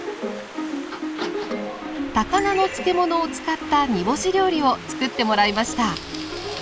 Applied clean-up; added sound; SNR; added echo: none; Wind; 14 dB; none.